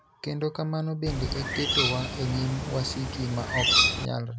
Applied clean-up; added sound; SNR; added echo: none; Bird; -3 dB; none.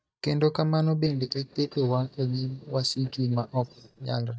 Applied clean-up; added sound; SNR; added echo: neural mask model DeepFilterNet 3.